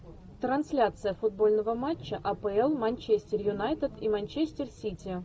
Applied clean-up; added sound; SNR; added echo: none; none; none; none.